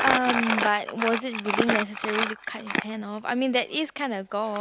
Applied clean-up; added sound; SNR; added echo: none; Crumpling, crinkling; 2 dB; none.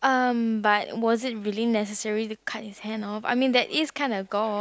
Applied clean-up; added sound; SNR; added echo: none; none; none; none.